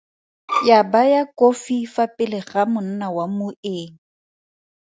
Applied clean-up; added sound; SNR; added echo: none; Bowed string instrument; 5 dB; none.